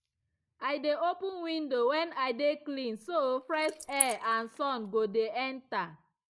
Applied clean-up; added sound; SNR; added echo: neural mask model Resemble Enhance denoiser.